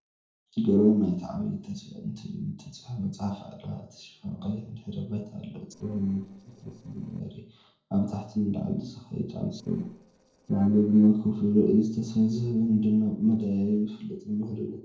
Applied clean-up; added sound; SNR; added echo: neural separator model SepFormer DNS4.